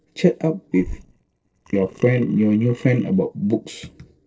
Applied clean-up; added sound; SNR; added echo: neural separator model SepFormer DNS4.